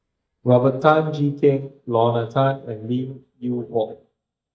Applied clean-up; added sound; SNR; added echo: neural mask model DeepFilterNet 3.